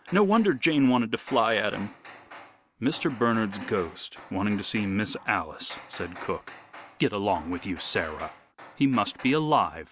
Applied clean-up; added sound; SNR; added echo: none; Hammer; 19 dB; none.